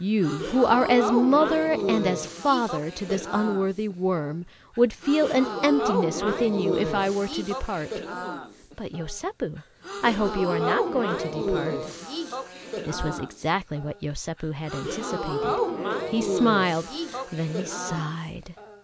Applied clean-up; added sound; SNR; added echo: none; Crowd / Gasp; 4 dB; none.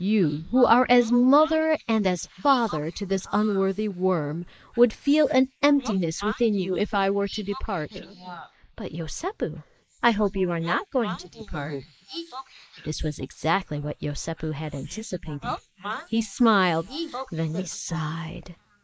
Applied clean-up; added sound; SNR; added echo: neural mask model Resemble Enhance denoiser.